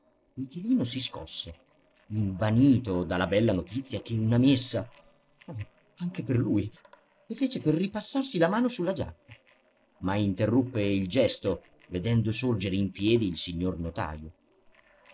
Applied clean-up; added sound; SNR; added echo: neural separator model SepFormer DNS4.